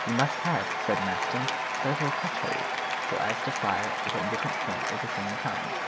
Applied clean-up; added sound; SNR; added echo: none; Applause / Cheering; -2 dB; none.